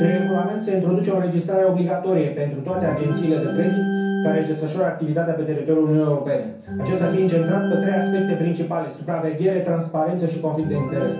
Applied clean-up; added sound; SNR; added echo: none; Organ; 6 dB; reverberation time 0.6 s.